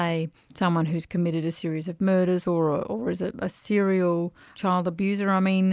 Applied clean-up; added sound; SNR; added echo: none; none; none; none.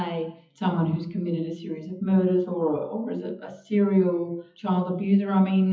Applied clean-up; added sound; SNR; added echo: classical method WPE with log-MMSE.